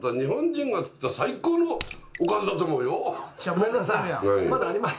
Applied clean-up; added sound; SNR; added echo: none; Raindrop / Splash, splatter; 7 dB; reverberation time 0.3 s.